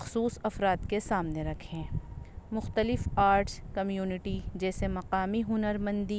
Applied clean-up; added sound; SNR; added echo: none; none; none; none.